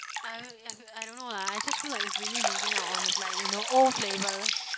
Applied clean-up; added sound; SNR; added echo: none; Drip; 0 dB; none.